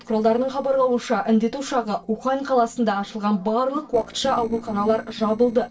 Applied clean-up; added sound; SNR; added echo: neural separator model SepFormer DNS4.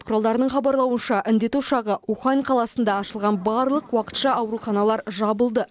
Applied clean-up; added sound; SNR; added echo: none; none; none; none.